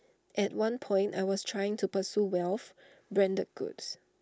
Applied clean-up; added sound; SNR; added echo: none; none; none; none.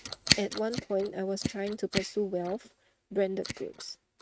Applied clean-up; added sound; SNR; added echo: neural mask model RNNoise.